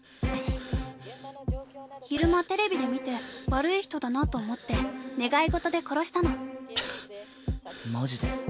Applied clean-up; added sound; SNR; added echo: none; Breathing; 15 dB; none.